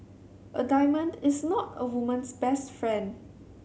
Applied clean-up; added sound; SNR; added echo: none; none; none; none.